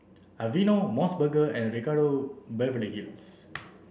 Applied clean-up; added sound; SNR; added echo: none; none; none; none.